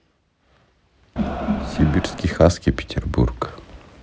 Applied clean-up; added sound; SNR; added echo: none; Crowd; 2 dB; none.